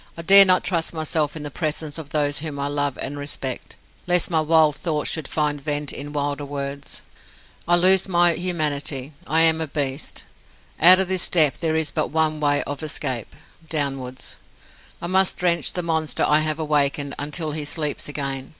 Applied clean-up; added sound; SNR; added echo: none; none; none; none.